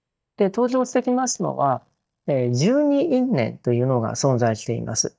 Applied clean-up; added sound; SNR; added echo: neural mask model DeepFilterNet 3.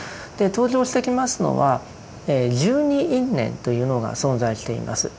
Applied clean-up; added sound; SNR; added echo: none; none; none; none.